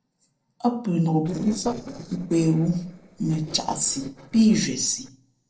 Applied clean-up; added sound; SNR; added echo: neural separator model SepFormer DNS4.